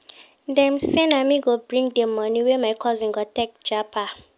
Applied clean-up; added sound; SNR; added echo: none; none; none; none.